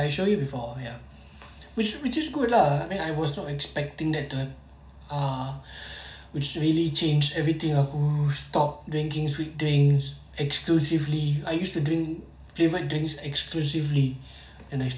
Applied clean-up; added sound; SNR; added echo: none; none; none; reverberation time 0.3 s.